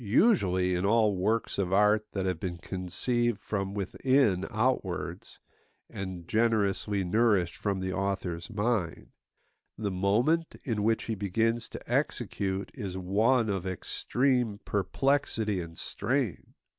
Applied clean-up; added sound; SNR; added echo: none; none; none; none.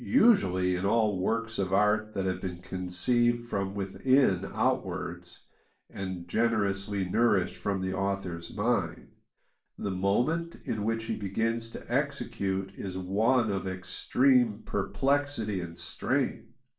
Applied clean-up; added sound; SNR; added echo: none; none; none; reverberation time 0.3 s.